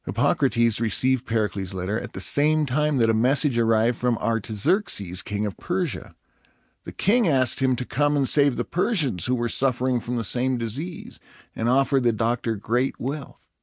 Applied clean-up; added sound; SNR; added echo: none; none; none; none.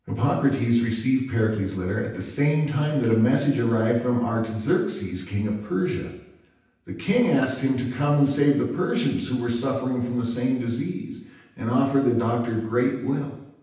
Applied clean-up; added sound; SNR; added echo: none; none; none; reverberation time 0.9 s.